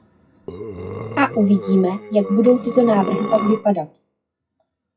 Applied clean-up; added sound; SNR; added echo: classical method WPE with log-MMSE.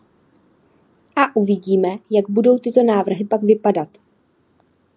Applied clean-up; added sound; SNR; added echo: none; none; none; none.